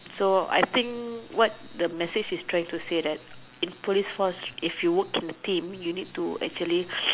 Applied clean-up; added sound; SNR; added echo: none; none; none; none.